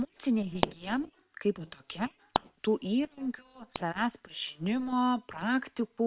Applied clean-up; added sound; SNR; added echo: neural separator model SepFormer WHAM!.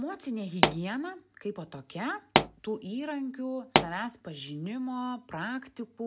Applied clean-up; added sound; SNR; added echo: none; Explosion; -4 dB; none.